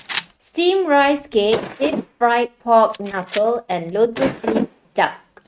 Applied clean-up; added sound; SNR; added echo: neural mask model RNNoise.